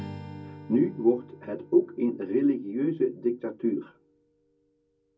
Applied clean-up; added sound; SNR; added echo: none; Strum; 18 dB; reverberation time 0.4 s.